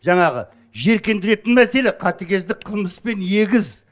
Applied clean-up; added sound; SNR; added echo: none; none; none; none.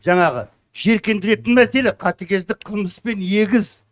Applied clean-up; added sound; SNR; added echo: neural mask model RNNoise.